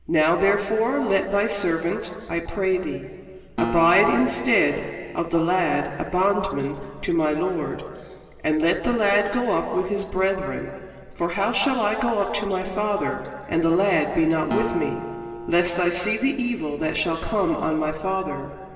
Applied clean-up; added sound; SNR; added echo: none; Acoustic guitar; 11 dB; reverberation time 2.5 s.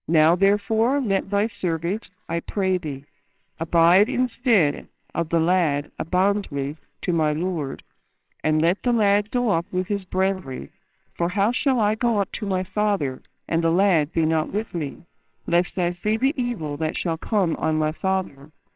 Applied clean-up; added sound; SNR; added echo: neural separator model SepFormer WHAMR!.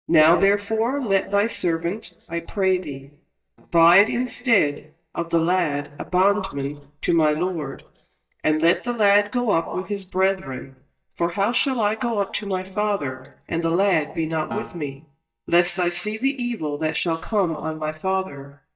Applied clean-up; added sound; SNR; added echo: neural mask model DeepFilterNet 3.